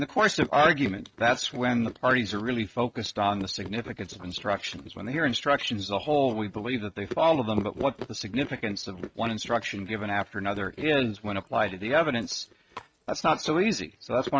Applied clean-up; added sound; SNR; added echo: neural mask model RNNoise.